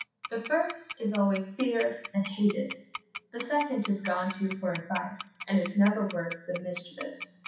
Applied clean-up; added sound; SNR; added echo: none; Tick-tock; 13 dB; reverberation time 0.6 s.